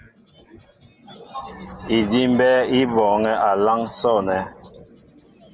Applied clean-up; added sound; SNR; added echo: none; none; none; none.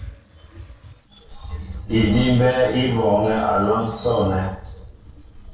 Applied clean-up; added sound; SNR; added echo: neural separator model SepFormer DNS4.